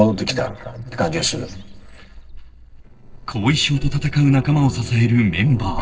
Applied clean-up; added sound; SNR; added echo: neural separator model SepFormer DNS4.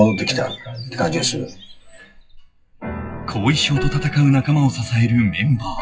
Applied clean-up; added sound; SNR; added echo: classical method WPE with log-MMSE.